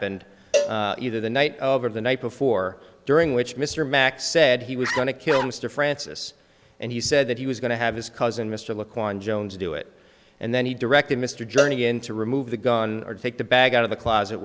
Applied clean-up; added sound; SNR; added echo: none; Bark + Cowbell; 7 dB; none.